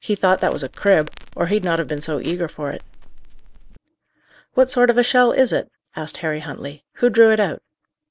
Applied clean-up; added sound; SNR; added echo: none; Crackle; 17 dB; none.